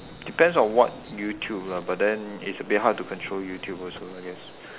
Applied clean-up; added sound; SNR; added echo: none; Gunshot, gunfire; 19 dB; none.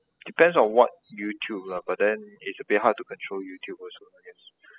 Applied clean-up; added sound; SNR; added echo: classical method spectral subtraction.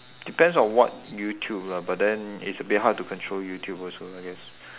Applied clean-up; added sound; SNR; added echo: none; none; none; none.